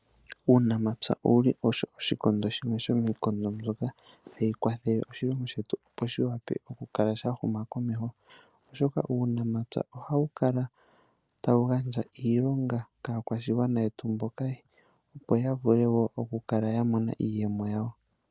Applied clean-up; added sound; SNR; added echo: none; none; none; none.